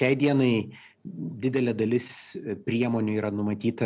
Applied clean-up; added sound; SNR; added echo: none; none; none; none.